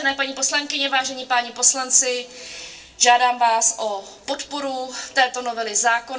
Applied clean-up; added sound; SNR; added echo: none; none; none; reverberation time 0.2 s.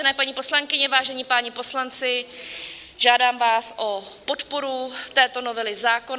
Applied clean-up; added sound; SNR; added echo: none; none; none; none.